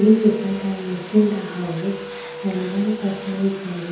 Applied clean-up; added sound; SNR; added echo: none; Domestic sounds, home sounds; 14 dB; reverberation time 1.2 s.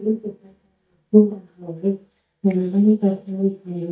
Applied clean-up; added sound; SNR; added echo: neural mask model DeepFilterNet 3.